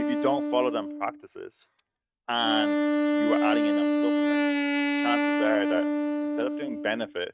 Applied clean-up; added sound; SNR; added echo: neural mask model RNNoise.